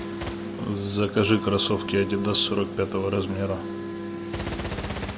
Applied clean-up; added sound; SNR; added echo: none; Gunshot, gunfire + Wind instrument, woodwind instrument; 8 dB; none.